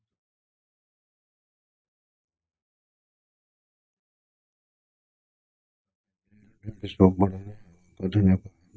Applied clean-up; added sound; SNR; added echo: neural mask model DeepFilterNet 3.